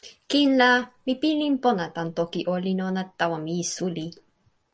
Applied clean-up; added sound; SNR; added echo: none; none; none; none.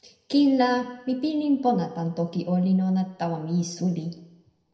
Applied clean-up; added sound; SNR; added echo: none; none; none; reverberation time 0.8 s.